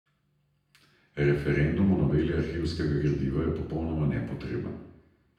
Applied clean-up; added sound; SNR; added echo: none; none; none; reverberation time 0.9 s.